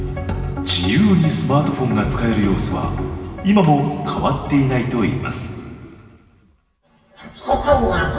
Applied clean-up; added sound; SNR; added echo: none; none; none; reverberation time 2.6 s.